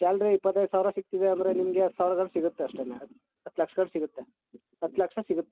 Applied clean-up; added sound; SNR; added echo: none; none; none; none.